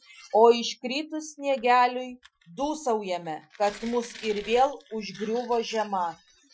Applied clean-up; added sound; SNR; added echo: classical method Wiener filter.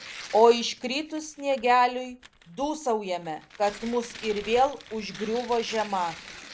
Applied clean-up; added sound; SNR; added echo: none; Tearing; 18 dB; none.